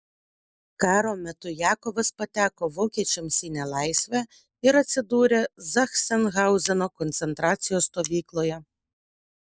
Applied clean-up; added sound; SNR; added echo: neural mask model Resemble Enhance denoiser.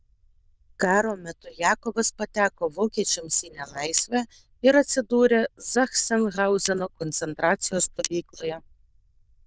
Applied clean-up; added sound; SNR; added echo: neural diffusion model UNIVERSE++.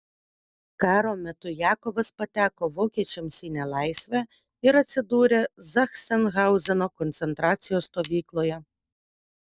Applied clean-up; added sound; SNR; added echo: neural separator model SepFormer DNS4.